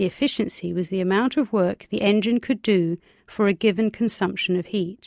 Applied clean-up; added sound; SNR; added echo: none; none; none; none.